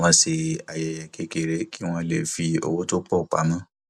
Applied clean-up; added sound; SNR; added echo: none; none; none; none.